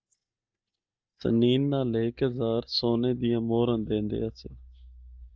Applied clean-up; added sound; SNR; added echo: neural mask model DeepFilterNet 3.